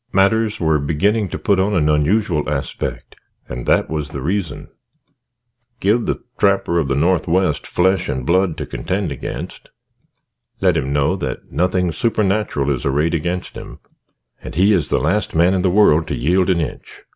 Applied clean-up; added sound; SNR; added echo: none; none; none; none.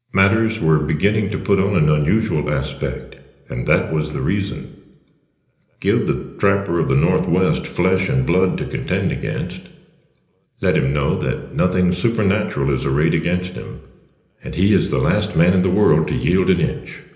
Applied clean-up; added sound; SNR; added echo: none; none; none; reverberation time 1.0 s.